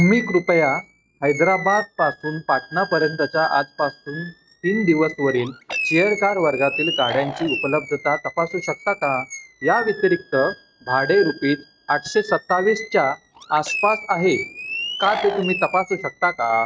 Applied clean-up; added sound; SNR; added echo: neural mask model RNNoise.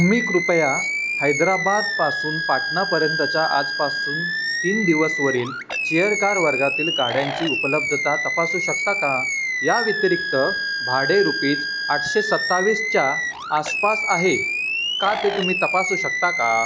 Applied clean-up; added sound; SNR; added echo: none; Animal; 1 dB; none.